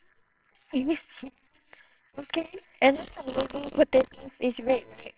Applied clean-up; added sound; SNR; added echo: neural separator model SepFormer WHAMR!.